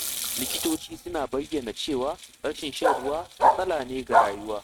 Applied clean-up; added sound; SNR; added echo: neural mask model RNNoise.